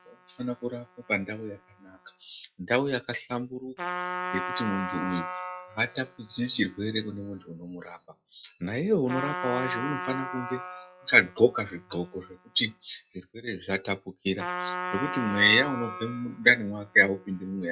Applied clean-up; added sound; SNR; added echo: classical method log-MMSE.